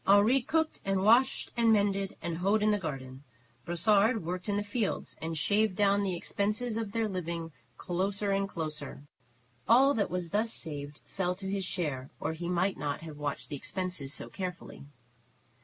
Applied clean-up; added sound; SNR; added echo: none; none; none; none.